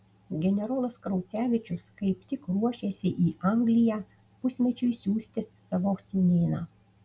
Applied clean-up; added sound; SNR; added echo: none; none; none; none.